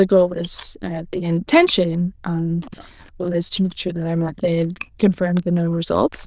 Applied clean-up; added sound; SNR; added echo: neural diffusion model UNIVERSE++.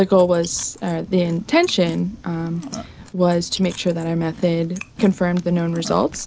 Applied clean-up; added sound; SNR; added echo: none; Chewing, mastication; 17 dB; none.